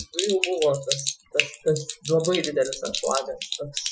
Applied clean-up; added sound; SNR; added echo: classical method Wiener filter.